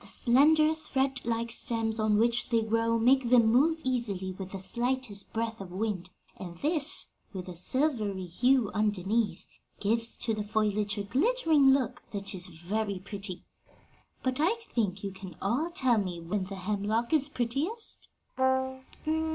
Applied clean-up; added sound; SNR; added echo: none; Brass instrument; 1 dB; none.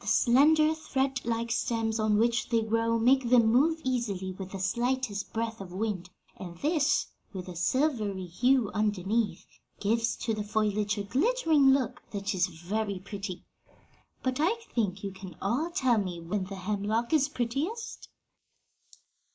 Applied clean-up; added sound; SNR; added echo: neural mask model Resemble Enhance denoiser.